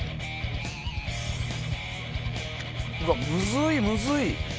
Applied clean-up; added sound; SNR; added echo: none; none; none; none.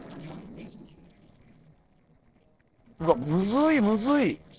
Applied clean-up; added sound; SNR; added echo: neural separator model SepFormer DNS4.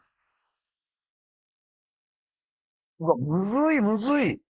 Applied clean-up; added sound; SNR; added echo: neural mask model Resemble Enhance denoiser.